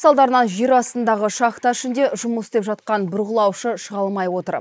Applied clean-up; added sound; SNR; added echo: neural mask model Resemble Enhance denoiser.